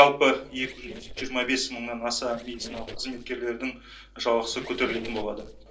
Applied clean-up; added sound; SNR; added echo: neural separator model SepFormer DNS4.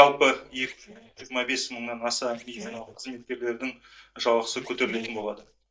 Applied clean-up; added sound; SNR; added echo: neural mask model DeepFilterNet 3.